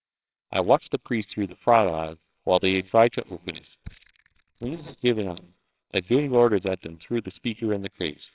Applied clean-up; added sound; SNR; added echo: neural separator model SepFormer WHAMR!.